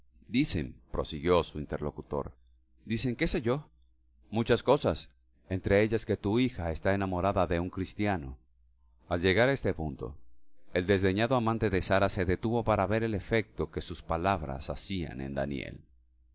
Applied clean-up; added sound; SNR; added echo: none; none; none; none.